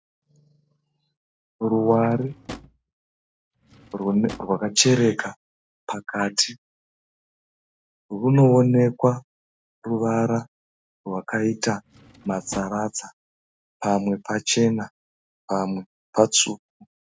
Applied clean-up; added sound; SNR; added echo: none; Drawer open or close; 19 dB; none.